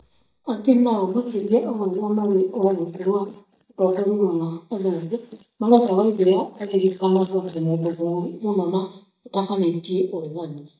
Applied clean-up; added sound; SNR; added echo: neural mask model DeepFilterNet 3.